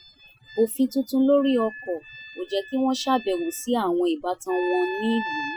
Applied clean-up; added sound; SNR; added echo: classical method Wiener filter.